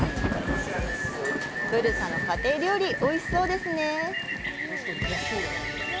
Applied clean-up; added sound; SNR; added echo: none; Rain + Thunder; 2 dB; none.